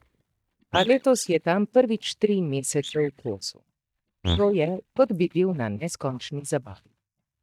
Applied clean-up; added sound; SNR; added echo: neural mask model DeepFilterNet 3.